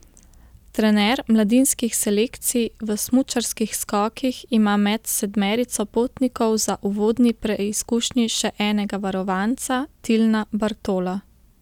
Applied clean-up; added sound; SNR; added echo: none; none; none; none.